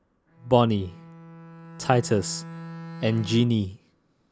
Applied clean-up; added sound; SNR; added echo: none; Bowed string instrument; 16 dB; none.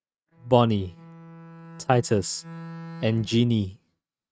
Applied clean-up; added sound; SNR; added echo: neural mask model RNNoise.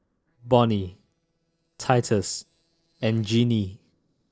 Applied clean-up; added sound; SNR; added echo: neural separator model SepFormer DNS4.